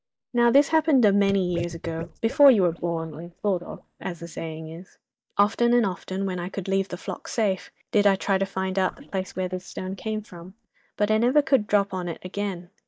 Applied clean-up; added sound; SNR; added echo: neural mask model DeepFilterNet 3.